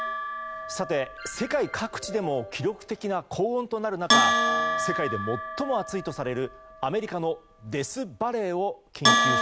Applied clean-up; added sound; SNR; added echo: none; Bell; -1 dB; none.